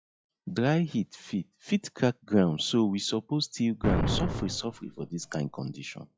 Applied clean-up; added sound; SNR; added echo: classical method log-MMSE.